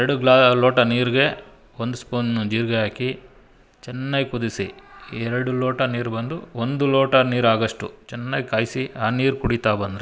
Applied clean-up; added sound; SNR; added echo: none; none; none; none.